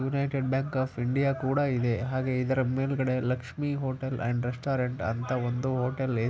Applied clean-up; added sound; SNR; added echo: none; none; none; none.